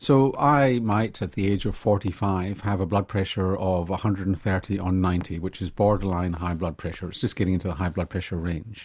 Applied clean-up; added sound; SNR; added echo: none; Walk, footsteps; 19 dB; none.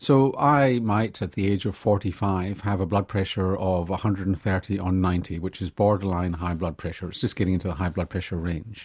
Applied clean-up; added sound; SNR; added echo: none; none; none; none.